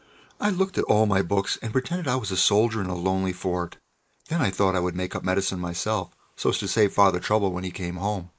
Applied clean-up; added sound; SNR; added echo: neural mask model Resemble Enhance denoiser.